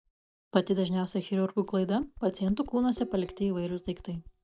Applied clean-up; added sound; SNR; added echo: neural mask model DeepFilterNet 3.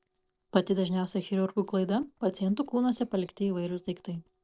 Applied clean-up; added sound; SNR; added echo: neural separator model SepFormer DNS4.